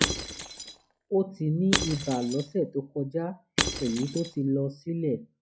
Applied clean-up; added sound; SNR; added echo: classical method log-MMSE.